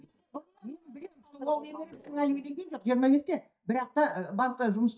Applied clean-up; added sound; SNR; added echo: neural mask model DeepFilterNet 3.